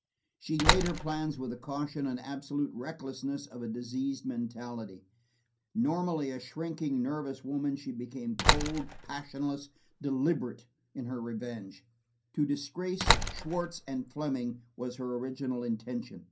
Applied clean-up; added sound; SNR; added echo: none; Slam; -2 dB; reverberation time 0.3 s.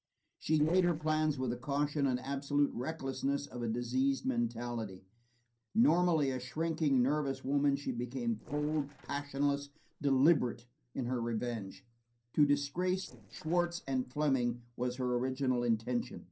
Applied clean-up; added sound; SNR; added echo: neural separator model SepFormer DNS4.